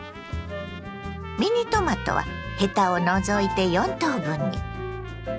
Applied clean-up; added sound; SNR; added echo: none; Trumpet; 15 dB; none.